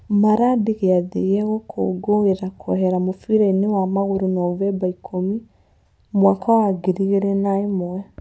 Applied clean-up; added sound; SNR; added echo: none; none; none; none.